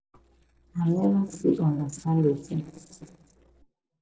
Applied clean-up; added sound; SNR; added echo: neural separator model SepFormer DNS4.